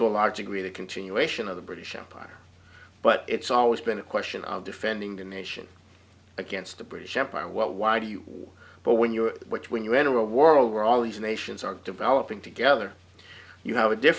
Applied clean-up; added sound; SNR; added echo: none; none; none; none.